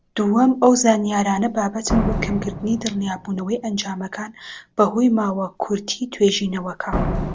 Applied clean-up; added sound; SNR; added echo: none; Slam; 9 dB; none.